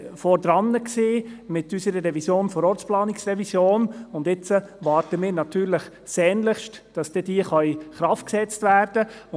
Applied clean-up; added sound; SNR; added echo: none; none; none; none.